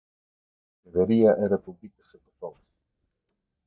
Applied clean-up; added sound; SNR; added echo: neural mask model DeepFilterNet 3.